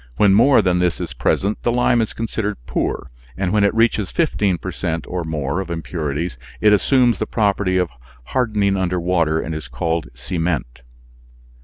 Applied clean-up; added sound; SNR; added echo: none; none; none; none.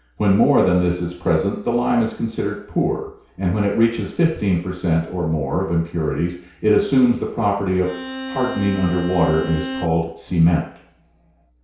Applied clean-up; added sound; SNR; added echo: none; Bowed string instrument; 10 dB; reverberation time 0.6 s.